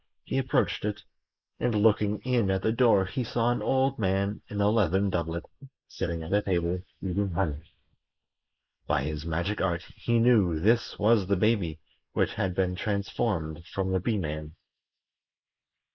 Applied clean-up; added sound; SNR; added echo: neural mask model Resemble Enhance denoiser.